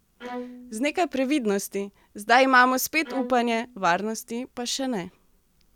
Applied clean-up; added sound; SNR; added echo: none; Bowed string instrument; 17 dB; none.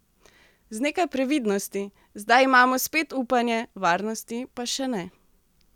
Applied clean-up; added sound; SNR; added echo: none; none; none; none.